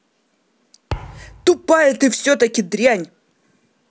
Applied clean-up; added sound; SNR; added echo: none; Thump, thud; 15 dB; none.